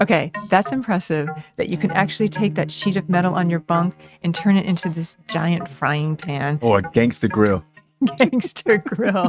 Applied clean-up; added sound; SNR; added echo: neural mask model RNNoise.